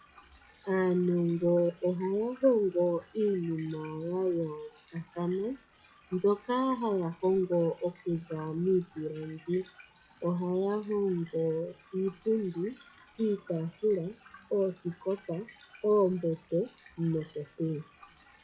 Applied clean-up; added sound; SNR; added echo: classical method WPE with log-MMSE.